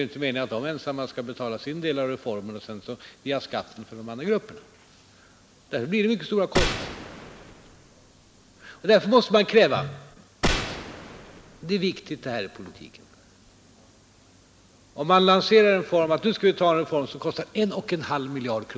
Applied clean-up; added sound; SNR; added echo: none; Gunshot, gunfire; 6 dB; none.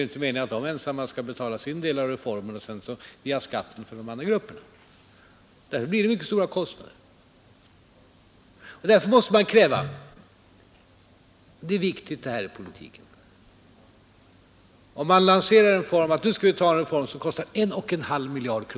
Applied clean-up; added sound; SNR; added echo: none; none; none; none.